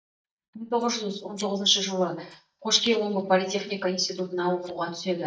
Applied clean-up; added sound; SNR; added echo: neural mask model DeepFilterNet 3.